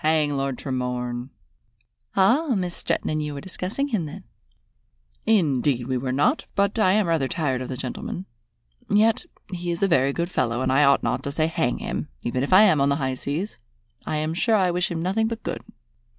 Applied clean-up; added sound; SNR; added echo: none; none; none; none.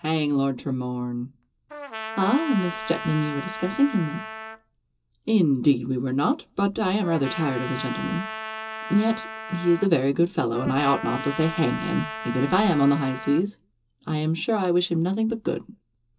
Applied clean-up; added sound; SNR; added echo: none; Trumpet; 10 dB; reverberation time 0.2 s.